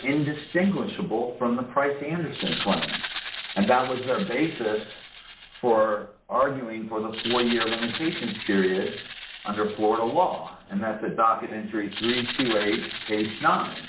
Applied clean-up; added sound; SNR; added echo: none; Rattle (instrument); -1 dB; none.